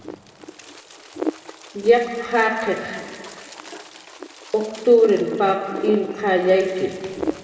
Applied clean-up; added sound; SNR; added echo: none; Wind; 12 dB; reverberation time 2.1 s.